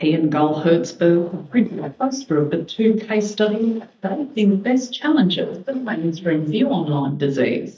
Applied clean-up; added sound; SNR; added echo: neural mask model DeepFilterNet 3.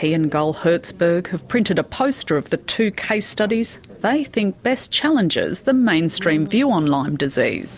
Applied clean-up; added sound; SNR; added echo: none; none; none; none.